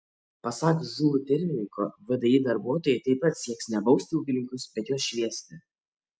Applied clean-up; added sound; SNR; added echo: none; none; none; none.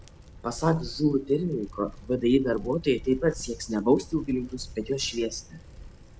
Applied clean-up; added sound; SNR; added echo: none; Bicycle; 16 dB; none.